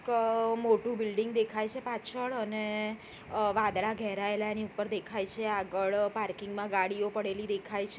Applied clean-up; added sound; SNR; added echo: none; none; none; none.